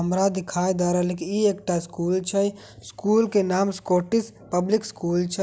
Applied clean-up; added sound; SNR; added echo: none; none; none; none.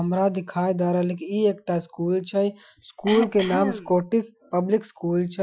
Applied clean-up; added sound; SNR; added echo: classical method Wiener filter.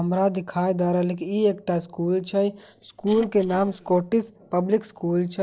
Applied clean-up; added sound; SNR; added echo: neural separator model SepFormer DNS4.